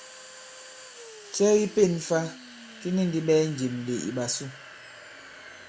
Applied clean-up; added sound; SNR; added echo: none; Domestic sounds, home sounds; 18 dB; none.